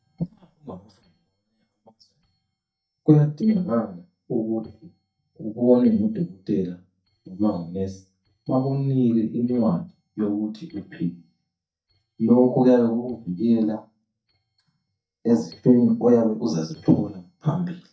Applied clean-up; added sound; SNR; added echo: neural mask model DeepFilterNet 3.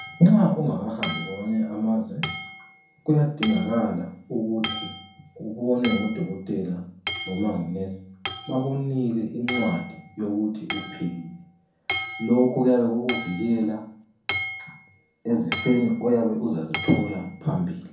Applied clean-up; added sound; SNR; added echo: none; Hammer / Chink, clink; 3 dB; reverberation time 0.6 s.